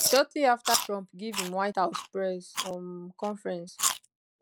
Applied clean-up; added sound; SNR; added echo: neural mask model Resemble Enhance denoiser.